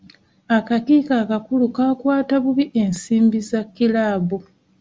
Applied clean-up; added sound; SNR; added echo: none; none; none; none.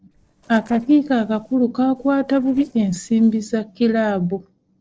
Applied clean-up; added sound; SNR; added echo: neural separator model SepFormer DNS4.